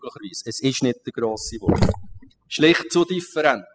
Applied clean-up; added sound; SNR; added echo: classical method spectral subtraction.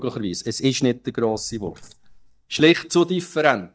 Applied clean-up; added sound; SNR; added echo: neural mask model DeepFilterNet 3.